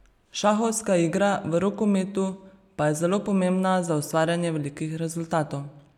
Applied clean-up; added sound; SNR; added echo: none; none; none; none.